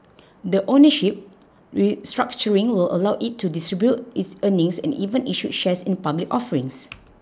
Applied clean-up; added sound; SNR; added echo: none; none; none; none.